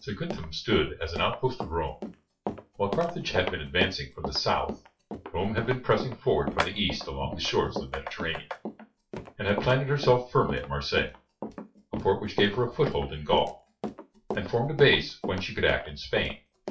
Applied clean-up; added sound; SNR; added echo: classical method WPE with log-MMSE.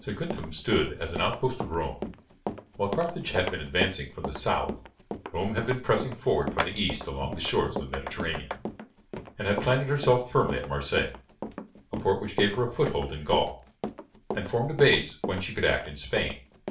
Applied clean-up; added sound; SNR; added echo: none; Run; 9 dB; reverberation time 0.3 s.